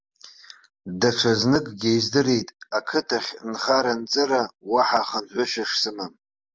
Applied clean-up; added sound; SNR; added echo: none; none; none; none.